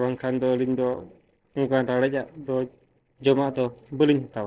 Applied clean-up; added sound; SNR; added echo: neural separator model SepFormer DNS4.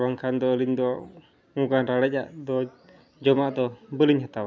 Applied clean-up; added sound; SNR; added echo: none; none; none; none.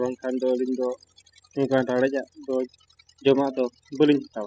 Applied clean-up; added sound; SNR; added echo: classical method spectral subtraction.